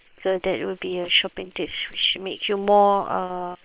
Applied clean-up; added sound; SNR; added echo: neural separator model SepFormer WHAM!.